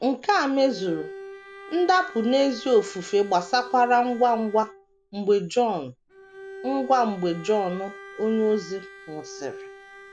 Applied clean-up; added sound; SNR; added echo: none; Bowed string instrument; 18 dB; none.